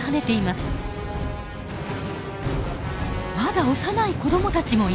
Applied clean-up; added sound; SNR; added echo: none; none; none; none.